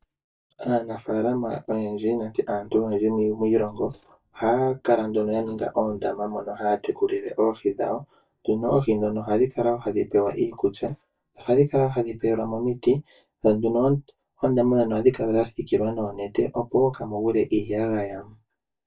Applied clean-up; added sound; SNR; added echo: neural mask model DeepFilterNet 3.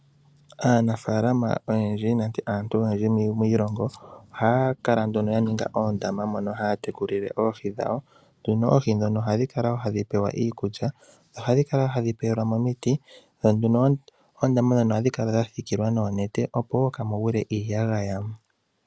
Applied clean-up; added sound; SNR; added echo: none; none; none; none.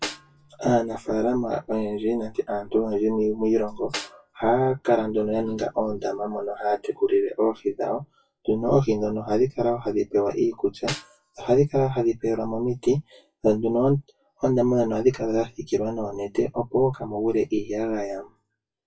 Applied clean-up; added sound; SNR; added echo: classical method WPE with log-MMSE.